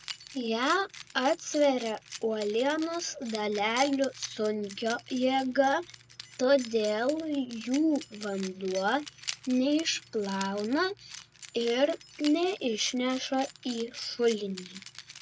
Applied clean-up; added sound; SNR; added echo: none; Keys jangling; 16 dB; none.